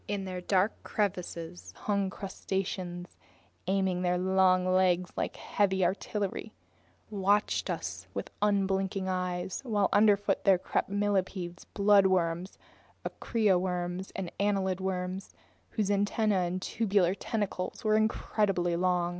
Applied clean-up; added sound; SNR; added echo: none; none; none; none.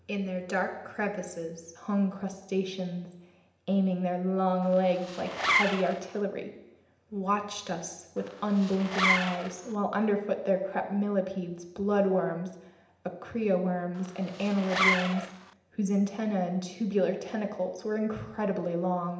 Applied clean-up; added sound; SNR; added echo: none; Zipper (clothing); 2 dB; reverberation time 0.8 s.